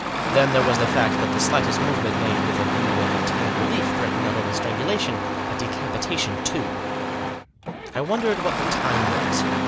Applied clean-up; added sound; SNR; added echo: none; Engine starting; -3 dB; none.